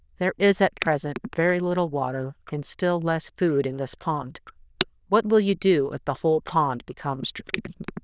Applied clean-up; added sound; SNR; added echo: neural diffusion model UNIVERSE++.